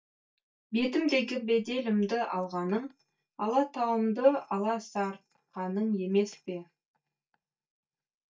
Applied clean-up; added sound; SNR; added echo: neural mask model DeepFilterNet 3.